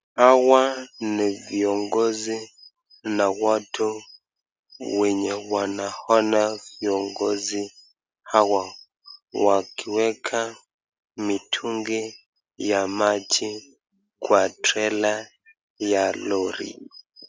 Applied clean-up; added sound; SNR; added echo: none; none; none; none.